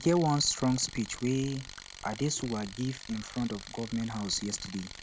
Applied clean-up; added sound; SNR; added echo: none; Tools; 15 dB; none.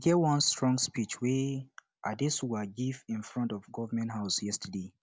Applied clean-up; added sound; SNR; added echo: none; none; none; none.